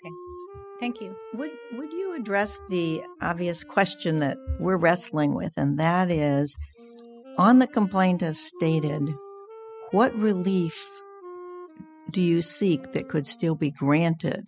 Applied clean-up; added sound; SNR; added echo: classical method spectral subtraction.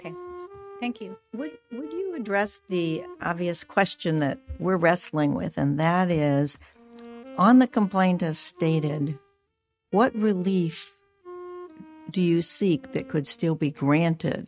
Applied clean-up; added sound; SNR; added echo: neural mask model RNNoise.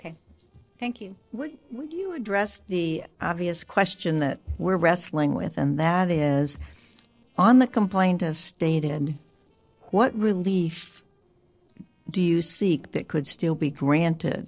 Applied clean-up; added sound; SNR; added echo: neural separator model SepFormer DNS4.